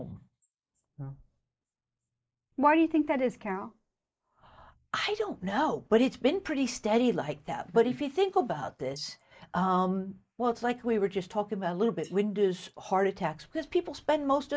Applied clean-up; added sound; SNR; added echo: neural mask model Resemble Enhance denoiser.